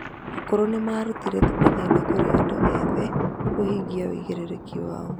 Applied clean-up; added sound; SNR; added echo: none; Thunder; -3 dB; none.